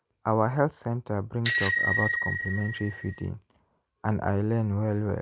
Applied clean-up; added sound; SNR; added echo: none; Bicycle bell; 3 dB; none.